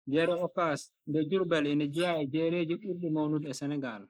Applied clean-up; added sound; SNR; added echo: neural mask model Resemble Enhance denoiser.